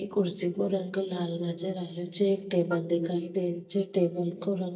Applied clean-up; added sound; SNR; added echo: neural mask model DeepFilterNet 3.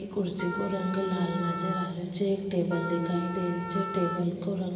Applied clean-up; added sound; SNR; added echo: none; Wind instrument, woodwind instrument; 8 dB; reverberation time 2.6 s.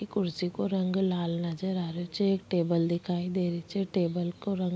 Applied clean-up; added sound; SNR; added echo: none; none; none; none.